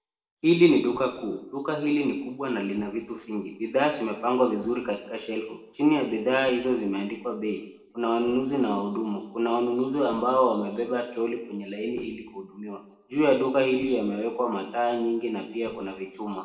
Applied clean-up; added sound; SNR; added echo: neural separator model SepFormer DNS4.